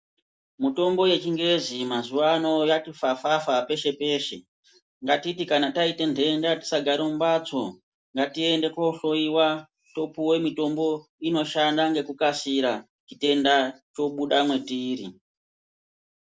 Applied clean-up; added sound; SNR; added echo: none; none; none; none.